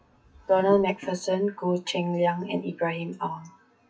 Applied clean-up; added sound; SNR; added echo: classical method WPE with log-MMSE.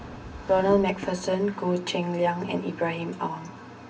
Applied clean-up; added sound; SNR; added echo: none; Whoosh, swoosh, swish / Fireworks; 18 dB; reverberation time 0.2 s.